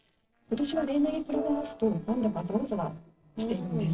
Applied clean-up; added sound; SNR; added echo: neural separator model SepFormer DNS4.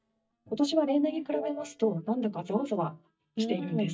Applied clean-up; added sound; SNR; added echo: neural mask model DeepFilterNet 3.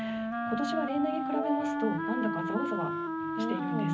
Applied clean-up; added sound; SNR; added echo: none; Wind instrument, woodwind instrument; 0 dB; reverberation time 0.4 s.